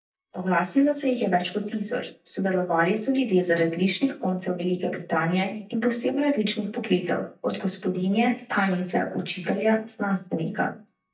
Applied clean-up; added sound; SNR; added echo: neural mask model DeepFilterNet 3.